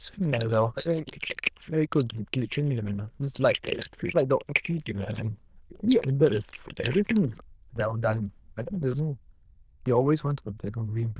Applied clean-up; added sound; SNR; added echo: neural diffusion model UNIVERSE++.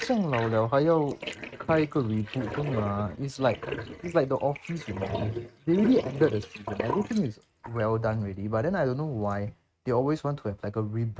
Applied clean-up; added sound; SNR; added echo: neural mask model RNNoise.